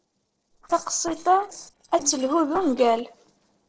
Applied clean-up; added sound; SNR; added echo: neural separator model SepFormer DNS4.